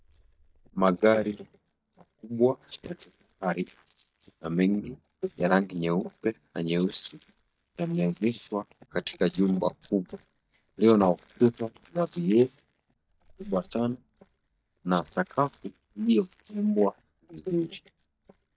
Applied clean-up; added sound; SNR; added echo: neural mask model DeepFilterNet 3.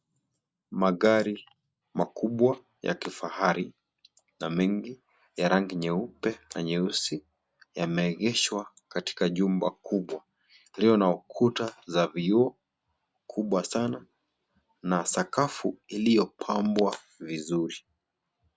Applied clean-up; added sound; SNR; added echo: none; none; none; none.